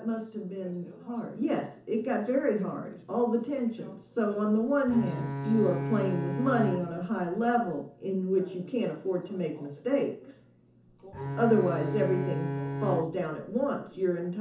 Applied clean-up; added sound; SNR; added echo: none; Bowed string instrument; 5 dB; reverberation time 0.9 s.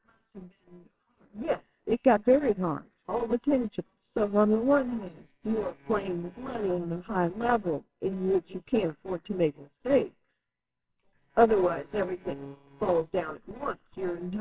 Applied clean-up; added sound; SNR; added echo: neural separator model SepFormer WHAMR!.